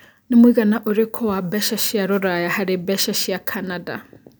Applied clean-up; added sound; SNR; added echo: none; none; none; none.